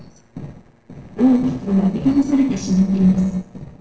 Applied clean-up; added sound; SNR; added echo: neural separator model SepFormer DNS4.